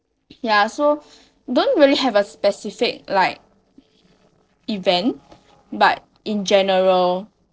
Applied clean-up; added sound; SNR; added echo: neural separator model SepFormer DNS4.